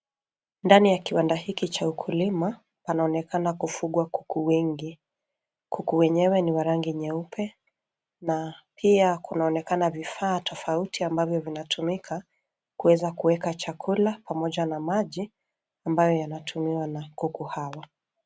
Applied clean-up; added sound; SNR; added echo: none; none; none; none.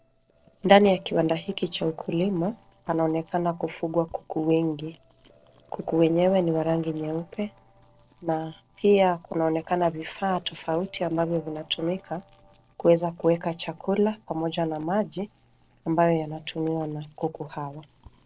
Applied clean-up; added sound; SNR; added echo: neural separator model SepFormer DNS4.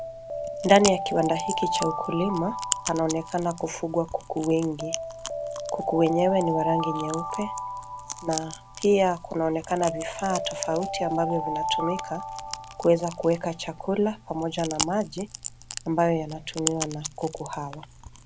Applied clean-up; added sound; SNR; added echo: none; Chewing, mastication + Alarm; 6 dB; none.